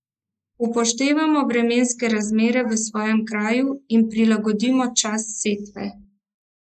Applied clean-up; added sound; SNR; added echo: neural mask model Resemble Enhance denoiser.